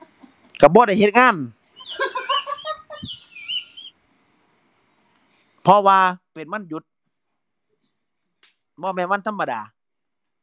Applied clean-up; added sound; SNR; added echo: none; Bird; 12 dB; none.